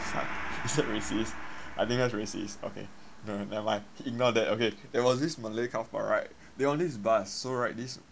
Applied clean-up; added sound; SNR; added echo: none; Gong; 9 dB; none.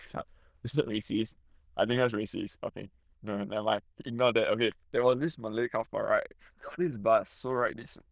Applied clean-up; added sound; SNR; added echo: neural diffusion model UNIVERSE++.